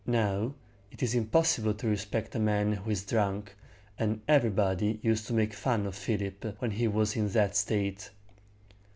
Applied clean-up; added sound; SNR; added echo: none; none; none; none.